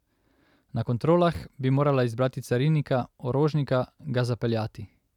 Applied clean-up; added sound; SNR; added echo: none; none; none; none.